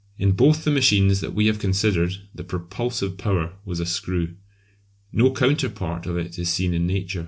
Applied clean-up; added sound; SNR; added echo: none; none; none; none.